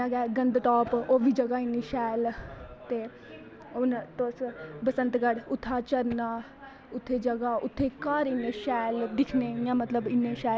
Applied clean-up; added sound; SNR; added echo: none; none; none; none.